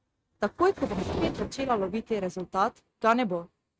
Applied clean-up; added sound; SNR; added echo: neural mask model RNNoise.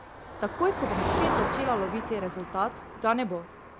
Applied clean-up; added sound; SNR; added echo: none; Motor vehicle (road); 2 dB; none.